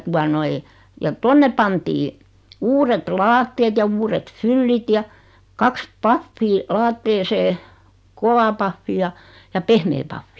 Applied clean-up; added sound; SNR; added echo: none; none; none; none.